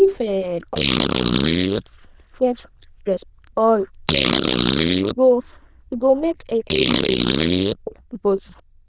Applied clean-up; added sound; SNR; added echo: neural diffusion model UNIVERSE++.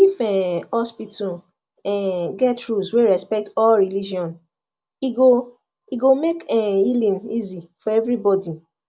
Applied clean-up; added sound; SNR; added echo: none; none; none; none.